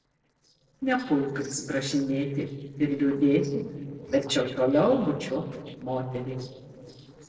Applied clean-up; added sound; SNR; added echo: neural separator model SepFormer DNS4.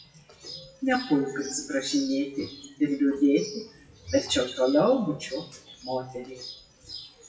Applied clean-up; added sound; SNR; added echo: classical method WPE with log-MMSE.